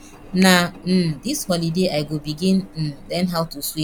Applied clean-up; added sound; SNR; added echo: none; Engine + Finger snapping; 20 dB; none.